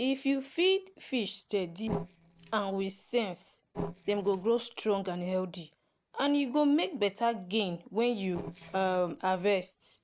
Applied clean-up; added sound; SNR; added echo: neural separator model SepFormer DNS4.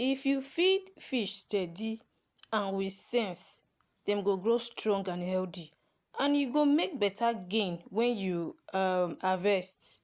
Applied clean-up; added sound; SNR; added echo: none; none; none; none.